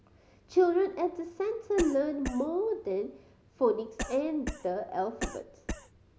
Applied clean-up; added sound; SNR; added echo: none; Cough; 10 dB; none.